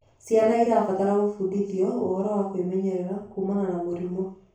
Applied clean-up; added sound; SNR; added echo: none; none; none; reverberation time 0.4 s.